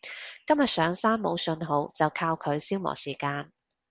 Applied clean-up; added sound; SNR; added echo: none; none; none; none.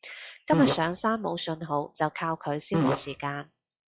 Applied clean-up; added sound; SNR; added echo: classical method log-MMSE.